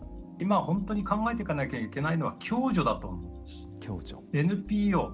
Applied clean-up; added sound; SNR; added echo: none; none; none; none.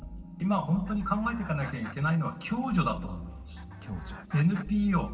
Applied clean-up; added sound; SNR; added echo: none; Chicken, rooster; 20 dB; reverberation time 1.9 s.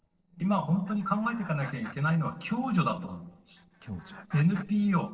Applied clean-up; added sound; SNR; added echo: neural separator model SepFormer DNS4.